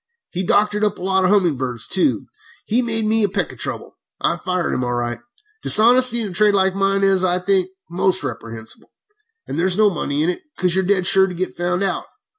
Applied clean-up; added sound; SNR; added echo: none; none; none; none.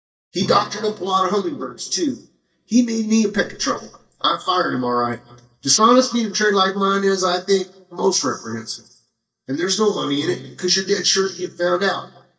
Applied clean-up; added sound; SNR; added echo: neural mask model DeepFilterNet 3.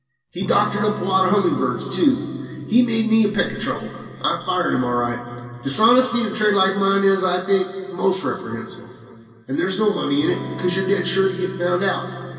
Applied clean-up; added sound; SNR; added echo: none; Electric guitar / Strum; 16 dB; reverberation time 2.4 s.